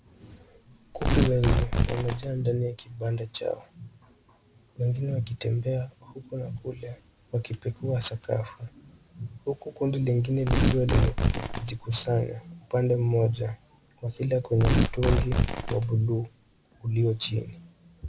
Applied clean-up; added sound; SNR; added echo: none; Tearing; -1 dB; none.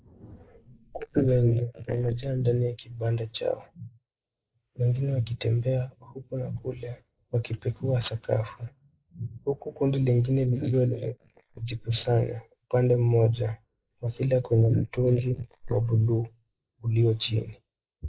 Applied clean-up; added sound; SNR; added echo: neural mask model Resemble Enhance denoiser.